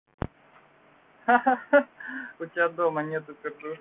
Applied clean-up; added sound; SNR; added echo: none; none; none; none.